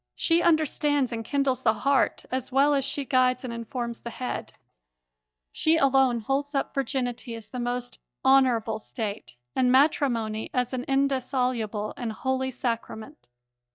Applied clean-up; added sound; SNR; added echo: neural mask model DeepFilterNet 3.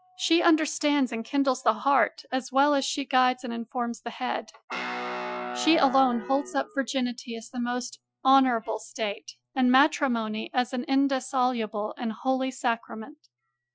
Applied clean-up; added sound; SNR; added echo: classical method Wiener filter.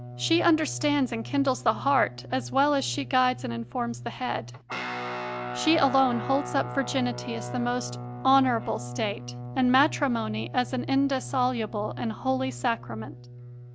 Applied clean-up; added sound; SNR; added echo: none; Guitar; 11 dB; none.